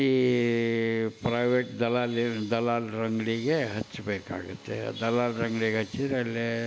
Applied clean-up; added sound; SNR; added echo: none; none; none; none.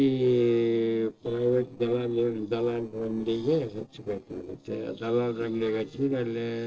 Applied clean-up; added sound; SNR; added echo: neural separator model SepFormer DNS4.